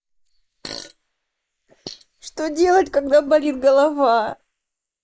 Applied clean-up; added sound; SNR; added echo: neural mask model Resemble Enhance denoiser.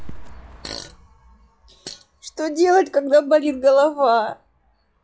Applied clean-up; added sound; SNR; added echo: classical method log-MMSE.